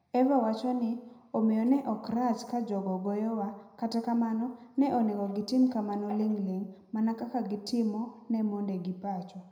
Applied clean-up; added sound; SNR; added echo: none; none; none; reverberation time 0.7 s.